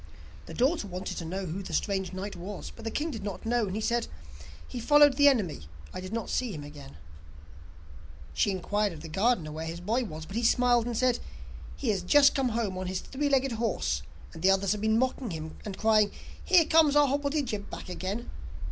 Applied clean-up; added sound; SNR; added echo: none; none; none; none.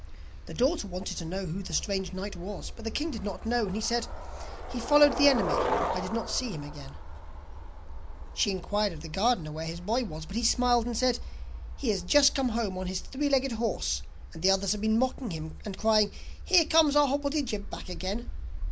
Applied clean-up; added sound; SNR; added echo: none; Skateboard; 12 dB; none.